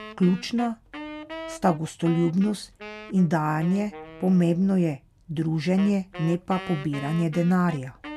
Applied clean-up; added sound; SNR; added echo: none; Wind instrument, woodwind instrument; 16 dB; none.